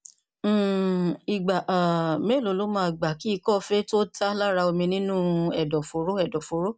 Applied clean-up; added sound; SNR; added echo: none; none; none; none.